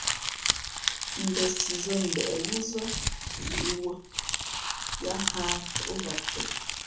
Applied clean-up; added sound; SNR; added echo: none; Crumpling, crinkling; -3 dB; reverberation time 0.6 s.